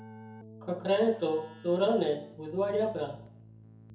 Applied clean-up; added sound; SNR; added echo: none; Keyboard (musical); 18 dB; reverberation time 0.6 s.